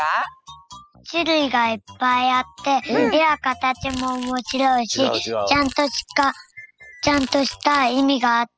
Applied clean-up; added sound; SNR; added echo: classical method spectral subtraction.